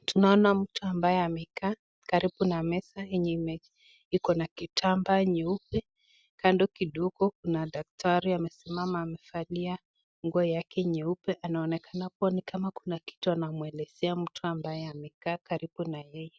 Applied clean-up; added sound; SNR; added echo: none; none; none; none.